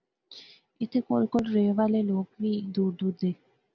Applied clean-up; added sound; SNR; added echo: none; none; none; none.